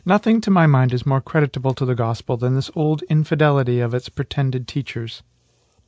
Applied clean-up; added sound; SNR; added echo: none; none; none; none.